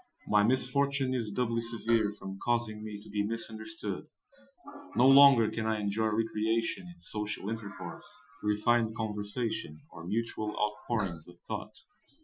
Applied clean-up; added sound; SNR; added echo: classical method Wiener filter.